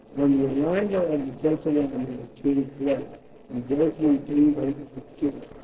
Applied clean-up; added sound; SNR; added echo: neural separator model SepFormer DNS4.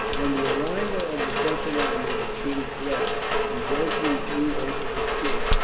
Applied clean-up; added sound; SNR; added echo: none; Rain; -5 dB; reverberation time 1.8 s.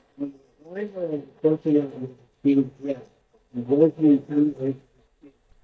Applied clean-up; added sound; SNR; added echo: neural mask model DeepFilterNet 3.